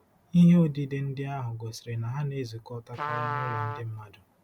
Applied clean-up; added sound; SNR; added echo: none; Trumpet; 10 dB; none.